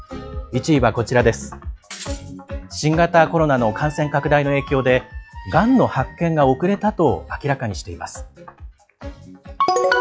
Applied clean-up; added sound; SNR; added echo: classical method log-MMSE.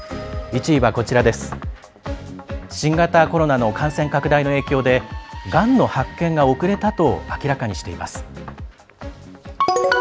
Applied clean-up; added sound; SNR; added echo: none; none; none; none.